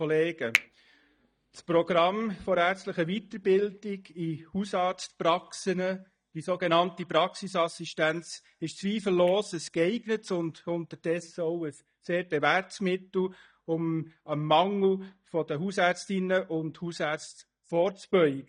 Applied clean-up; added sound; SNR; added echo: neural mask model DeepFilterNet 3.